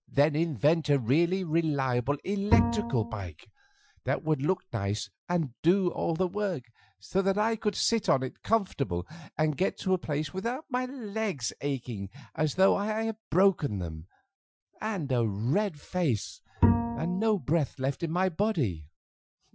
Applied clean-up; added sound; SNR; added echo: classical method Wiener filter.